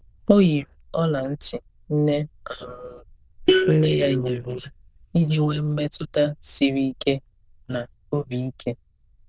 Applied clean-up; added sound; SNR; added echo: neural diffusion model UNIVERSE++.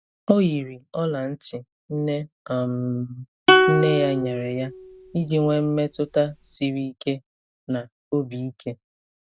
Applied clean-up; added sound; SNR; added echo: none; Plucked string instrument; -2 dB; none.